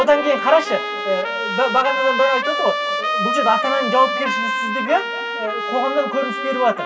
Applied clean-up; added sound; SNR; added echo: none; Trumpet; 3 dB; reverberation time 2.1 s.